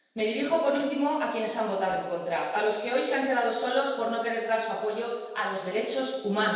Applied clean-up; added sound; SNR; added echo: none; Tambourine; 15 dB; reverberation time 1.2 s.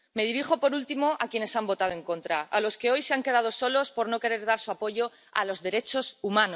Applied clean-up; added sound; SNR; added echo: none; none; none; none.